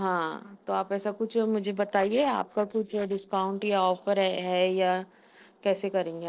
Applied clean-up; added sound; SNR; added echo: neural separator model SepFormer DNS4.